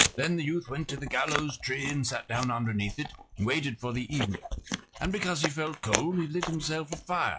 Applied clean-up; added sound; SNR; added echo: classical method log-MMSE.